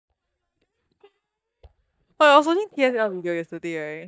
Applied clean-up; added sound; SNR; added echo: neural mask model DeepFilterNet 3.